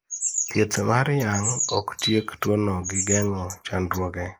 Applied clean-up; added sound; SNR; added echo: neural mask model Resemble Enhance denoiser.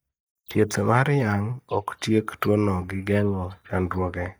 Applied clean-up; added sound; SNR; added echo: neural mask model DeepFilterNet 3.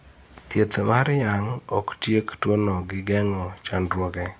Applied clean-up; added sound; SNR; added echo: none; none; none; none.